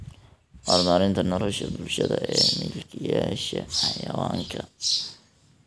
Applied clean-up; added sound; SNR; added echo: none; none; none; none.